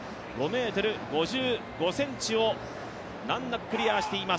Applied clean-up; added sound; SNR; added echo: none; none; none; none.